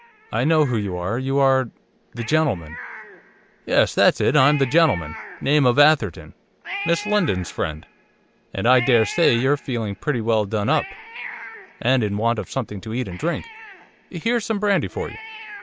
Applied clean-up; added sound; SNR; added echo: none; Cat; 15 dB; none.